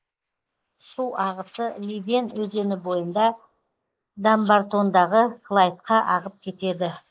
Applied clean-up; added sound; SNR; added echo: neural mask model Resemble Enhance denoiser.